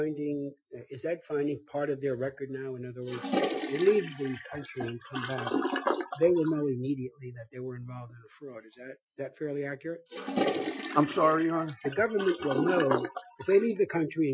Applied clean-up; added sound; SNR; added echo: classical method Wiener filter.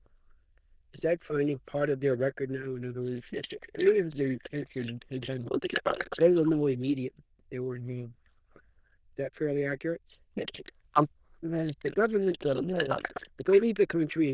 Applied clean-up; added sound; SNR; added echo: neural diffusion model UNIVERSE++.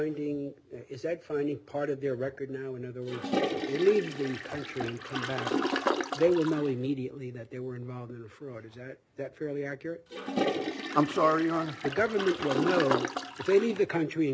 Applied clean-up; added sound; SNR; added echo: none; Toilet flush; 3 dB; none.